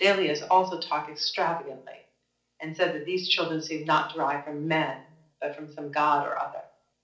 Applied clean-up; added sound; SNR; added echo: none; none; none; reverberation time 0.4 s.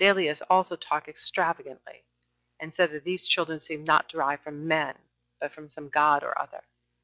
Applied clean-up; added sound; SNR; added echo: none; none; none; none.